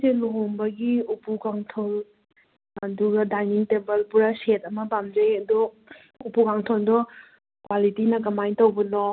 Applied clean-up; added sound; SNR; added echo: none; none; none; none.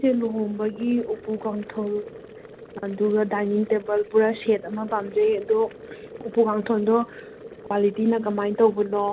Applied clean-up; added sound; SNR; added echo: none; Boiling; 17 dB; none.